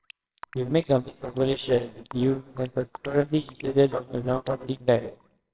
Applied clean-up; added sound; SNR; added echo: neural separator model SepFormer WHAMR!.